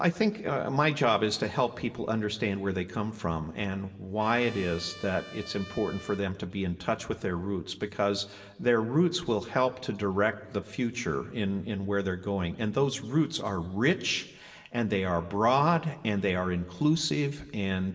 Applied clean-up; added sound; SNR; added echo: none; Trumpet; 18 dB; reverberation time 0.9 s.